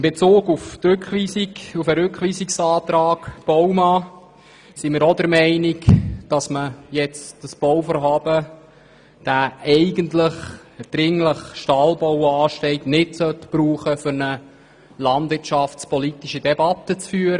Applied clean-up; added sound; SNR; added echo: none; none; none; none.